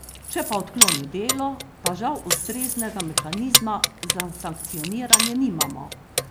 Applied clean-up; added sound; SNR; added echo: none; Keys jangling; -4 dB; none.